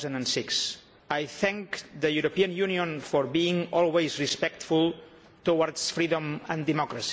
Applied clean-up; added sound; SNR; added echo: none; none; none; none.